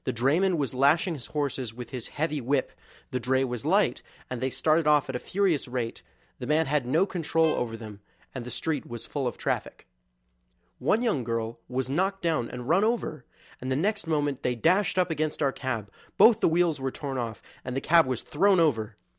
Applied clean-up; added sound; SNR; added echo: none; Bowed string instrument; 18 dB; none.